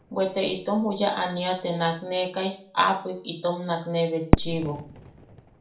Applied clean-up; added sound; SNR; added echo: none; Fireworks; 4 dB; reverberation time 0.4 s.